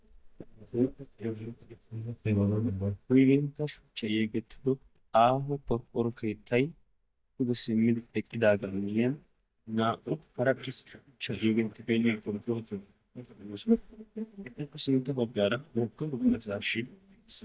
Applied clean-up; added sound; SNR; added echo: neural mask model DeepFilterNet 3.